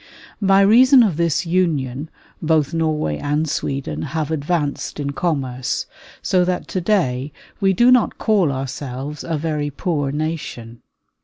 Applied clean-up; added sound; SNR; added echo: none; none; none; none.